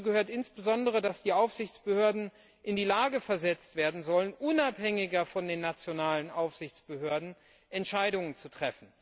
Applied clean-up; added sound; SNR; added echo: none; none; none; none.